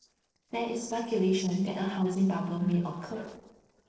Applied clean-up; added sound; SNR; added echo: neural separator model SepFormer DNS4.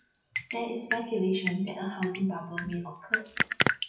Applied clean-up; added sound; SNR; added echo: classical method WPE with log-MMSE.